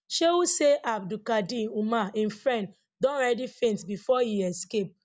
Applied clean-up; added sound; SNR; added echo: none; none; none; none.